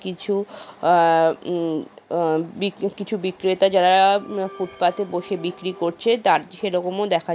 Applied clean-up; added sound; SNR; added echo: none; none; none; none.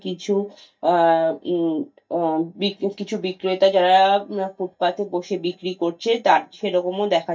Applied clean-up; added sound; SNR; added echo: neural mask model DeepFilterNet 3.